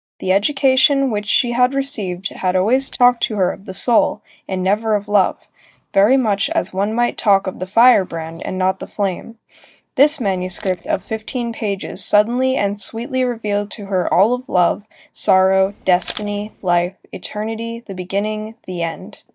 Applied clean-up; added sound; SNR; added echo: neural mask model DeepFilterNet 3.